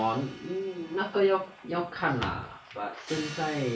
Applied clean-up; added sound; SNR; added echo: none; Crash cymbal; 17 dB; none.